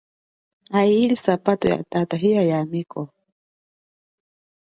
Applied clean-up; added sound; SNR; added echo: none; none; none; none.